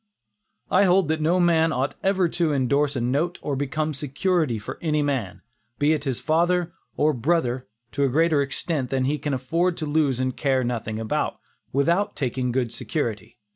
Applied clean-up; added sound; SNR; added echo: none; none; none; none.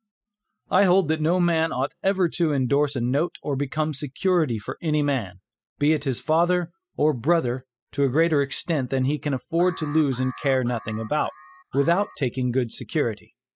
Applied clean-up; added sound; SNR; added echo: classical method spectral subtraction.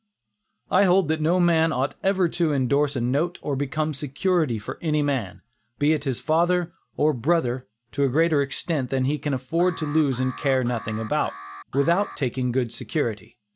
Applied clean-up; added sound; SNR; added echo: none; Alarm; 16 dB; none.